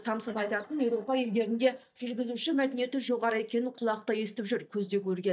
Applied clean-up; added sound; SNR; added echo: neural mask model DeepFilterNet 3.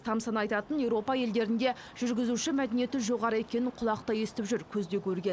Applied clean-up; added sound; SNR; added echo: none; none; none; none.